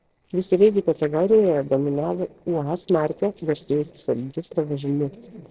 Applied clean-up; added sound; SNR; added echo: neural separator model SepFormer DNS4.